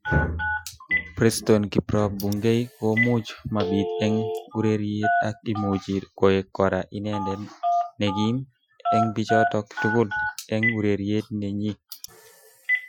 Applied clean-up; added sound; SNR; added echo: classical method Wiener filter.